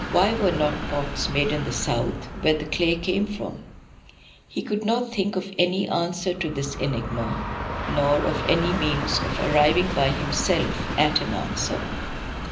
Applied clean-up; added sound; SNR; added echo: none; Train; 6 dB; reverberation time 0.5 s.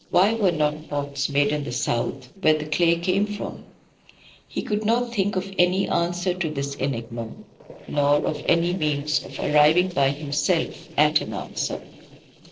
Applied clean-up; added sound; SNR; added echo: neural separator model SepFormer DNS4.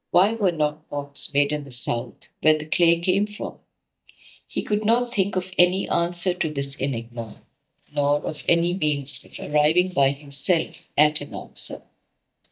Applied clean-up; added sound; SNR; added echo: neural mask model DeepFilterNet 3.